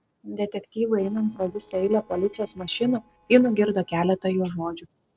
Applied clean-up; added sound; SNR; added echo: neural separator model SepFormer DNS4.